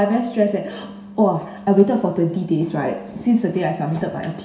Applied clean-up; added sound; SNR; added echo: none; none; none; reverberation time 0.7 s.